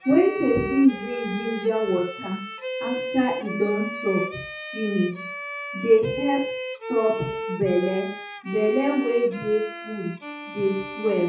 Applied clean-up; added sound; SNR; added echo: classical method WPE with log-MMSE.